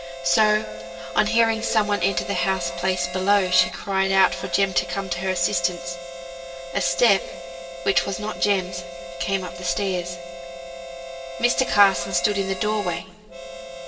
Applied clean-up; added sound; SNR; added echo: none; Harmonica; 10 dB; reverberation time 2.9 s.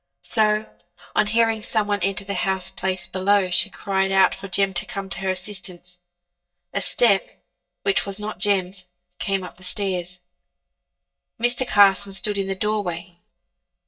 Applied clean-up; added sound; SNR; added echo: neural mask model DeepFilterNet 3.